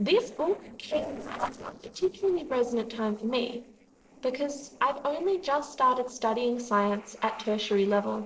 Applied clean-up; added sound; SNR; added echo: neural separator model SepFormer DNS4.